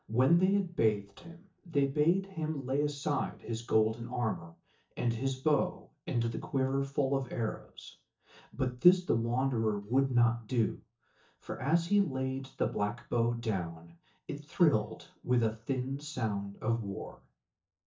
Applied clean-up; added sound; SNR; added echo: neural mask model DeepFilterNet 3.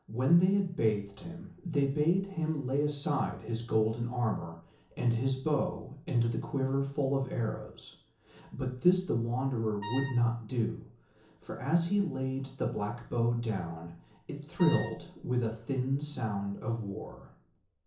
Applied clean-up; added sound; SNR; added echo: none; Wind instrument, woodwind instrument; 12 dB; reverberation time 0.7 s.